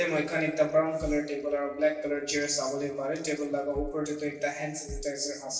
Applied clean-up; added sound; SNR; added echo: none; Bass drum; 11 dB; reverberation time 1.0 s.